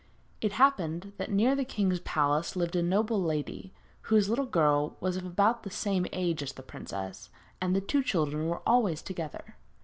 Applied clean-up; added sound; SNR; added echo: none; none; none; none.